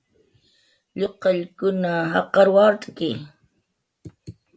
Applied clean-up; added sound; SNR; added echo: none; none; none; none.